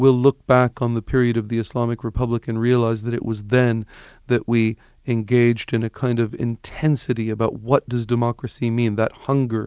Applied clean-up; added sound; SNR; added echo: none; none; none; none.